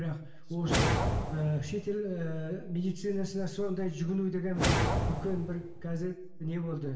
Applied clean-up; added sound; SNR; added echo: none; Whoosh, swoosh, swish; -1 dB; reverberation time 0.7 s.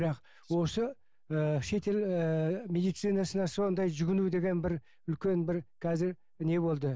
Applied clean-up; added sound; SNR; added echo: none; none; none; none.